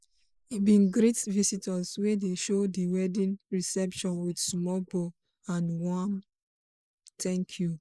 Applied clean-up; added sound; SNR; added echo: neural mask model Resemble Enhance denoiser.